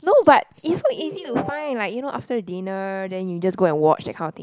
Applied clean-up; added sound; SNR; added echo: none; Ringtone; 16 dB; none.